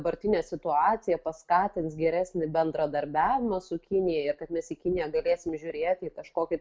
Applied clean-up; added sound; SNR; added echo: none; none; none; none.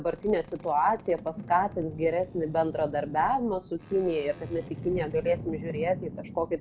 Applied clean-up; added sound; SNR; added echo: none; Boat, Water vehicle; 12 dB; none.